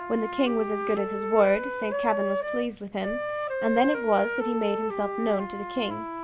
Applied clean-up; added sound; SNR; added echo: none; Wind instrument, woodwind instrument; 4 dB; none.